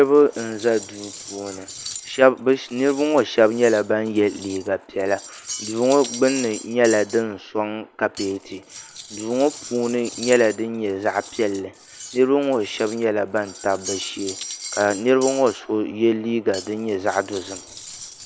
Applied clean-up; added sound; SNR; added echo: none; Cutlery, silverware; 16 dB; none.